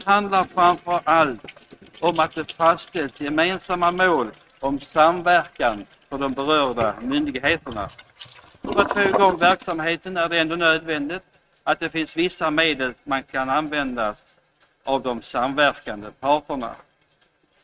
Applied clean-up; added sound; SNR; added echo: neural mask model RNNoise.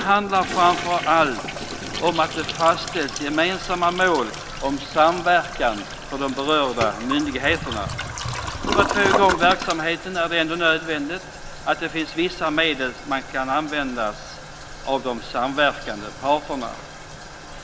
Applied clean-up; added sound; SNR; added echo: none; Toilet flush; 8 dB; none.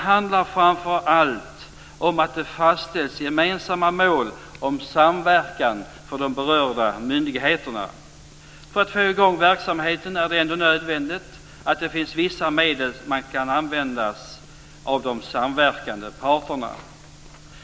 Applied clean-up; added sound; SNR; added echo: none; none; none; none.